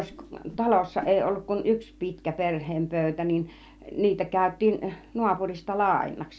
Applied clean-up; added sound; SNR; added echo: none; Whoosh, swoosh, swish; 20 dB; none.